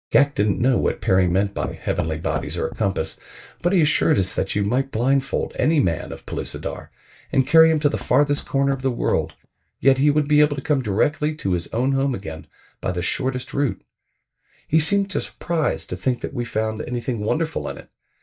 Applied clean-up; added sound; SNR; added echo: neural mask model DeepFilterNet 3.